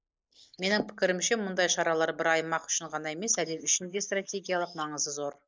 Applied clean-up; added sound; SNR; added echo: neural mask model Resemble Enhance denoiser.